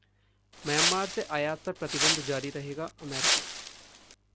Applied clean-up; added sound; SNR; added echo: none; Wind; -4 dB; none.